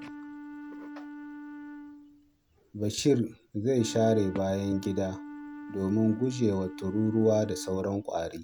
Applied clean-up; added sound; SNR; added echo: none; Wind instrument, woodwind instrument; 13 dB; none.